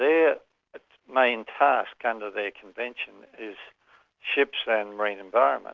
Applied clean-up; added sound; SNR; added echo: none; none; none; none.